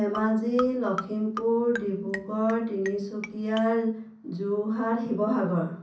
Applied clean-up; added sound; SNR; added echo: none; Marimba, xylophone; 13 dB; reverberation time 0.6 s.